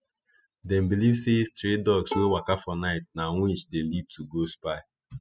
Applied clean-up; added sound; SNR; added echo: classical method spectral subtraction.